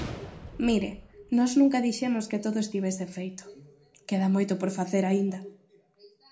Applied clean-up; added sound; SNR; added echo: none; Gunshot, gunfire; 19 dB; reverberation time 0.3 s.